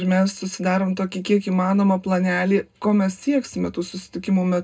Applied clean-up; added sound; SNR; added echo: none; none; none; reverberation time 0.2 s.